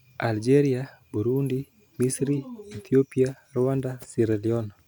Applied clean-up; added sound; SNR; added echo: none; none; none; none.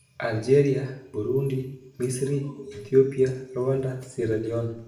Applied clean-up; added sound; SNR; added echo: none; none; none; reverberation time 0.6 s.